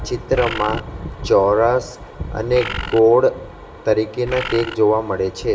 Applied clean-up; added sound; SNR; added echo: none; Bird; 9 dB; reverberation time 1.1 s.